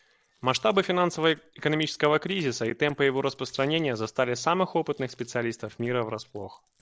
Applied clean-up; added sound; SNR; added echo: neural separator model SepFormer DNS4.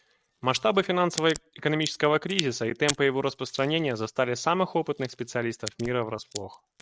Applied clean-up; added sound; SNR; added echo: neural mask model RNNoise.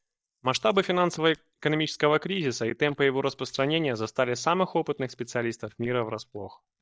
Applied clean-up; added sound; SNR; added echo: neural mask model DeepFilterNet 3.